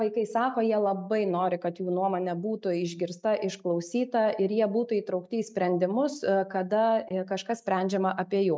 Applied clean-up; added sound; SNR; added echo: none; none; none; none.